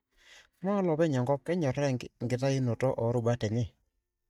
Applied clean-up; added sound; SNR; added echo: neural mask model DeepFilterNet 3.